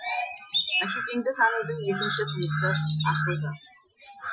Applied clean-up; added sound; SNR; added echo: classical method Wiener filter.